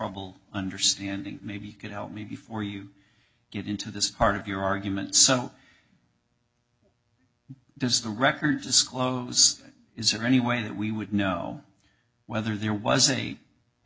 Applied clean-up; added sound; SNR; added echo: none; none; none; none.